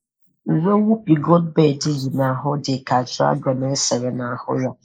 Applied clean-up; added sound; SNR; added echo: neural mask model Resemble Enhance denoiser.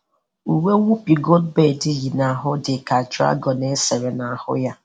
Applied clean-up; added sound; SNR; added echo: none; none; none; none.